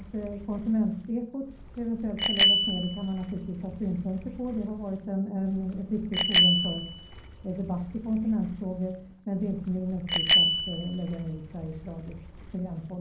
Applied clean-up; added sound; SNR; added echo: none; Bicycle bell; 0 dB; reverberation time 0.6 s.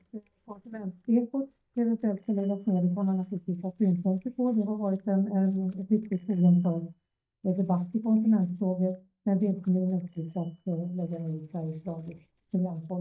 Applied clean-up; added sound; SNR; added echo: neural mask model DeepFilterNet 3.